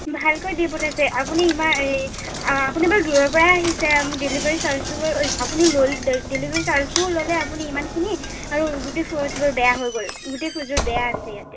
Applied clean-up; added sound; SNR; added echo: none; Knock; 7 dB; reverberation time 0.2 s.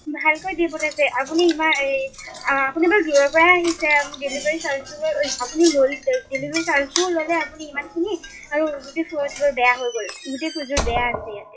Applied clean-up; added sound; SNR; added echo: classical method WPE with log-MMSE.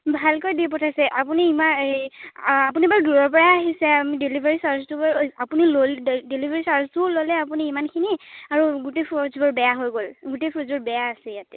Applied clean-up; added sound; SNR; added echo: none; none; none; none.